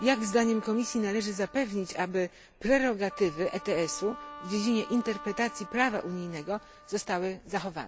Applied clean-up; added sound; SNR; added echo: none; Wind instrument, woodwind instrument; 16 dB; none.